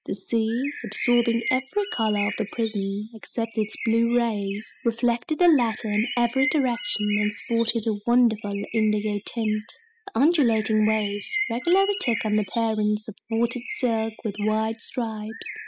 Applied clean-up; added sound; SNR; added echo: classical method spectral subtraction.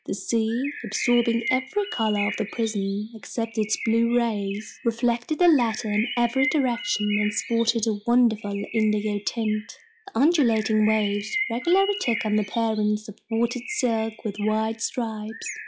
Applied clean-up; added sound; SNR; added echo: classical method log-MMSE.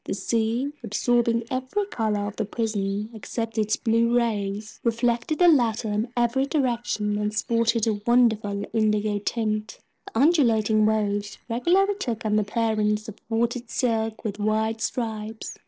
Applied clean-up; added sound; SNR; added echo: neural separator model SepFormer DNS4.